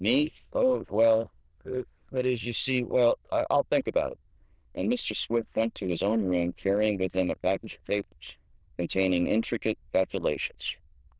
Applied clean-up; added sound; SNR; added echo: neural diffusion model UNIVERSE++.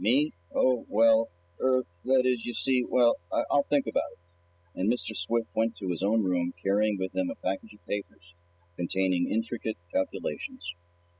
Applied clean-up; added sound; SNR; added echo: classical method spectral subtraction.